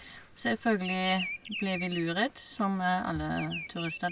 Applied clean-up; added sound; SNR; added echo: none; Bird vocalization, bird call, bird song; 11 dB; none.